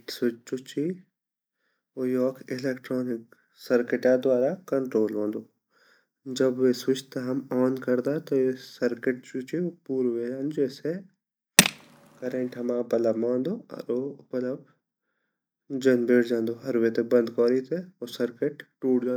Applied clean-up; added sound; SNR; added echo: none; Tools; -1 dB; none.